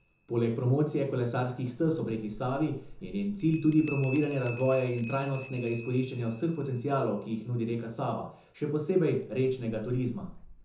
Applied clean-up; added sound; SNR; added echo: none; Bell; 19 dB; reverberation time 0.5 s.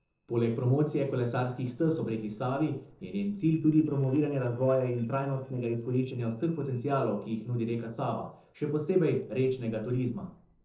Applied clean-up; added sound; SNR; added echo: neural separator model SepFormer DNS4.